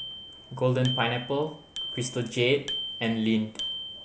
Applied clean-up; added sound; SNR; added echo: none; Bicycle bell; 9 dB; none.